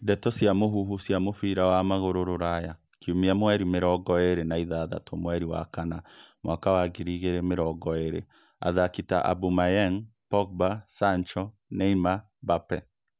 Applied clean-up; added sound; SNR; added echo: none; none; none; none.